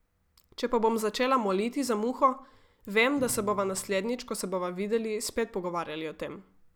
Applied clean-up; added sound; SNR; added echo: none; Thump, thud; 17 dB; none.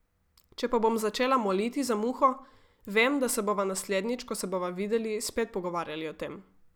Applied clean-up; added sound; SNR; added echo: none; none; none; none.